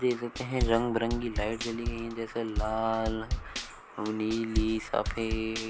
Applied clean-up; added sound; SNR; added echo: none; Drum / Drum kit; 4 dB; none.